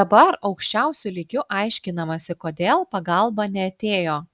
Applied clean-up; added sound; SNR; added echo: none; none; none; none.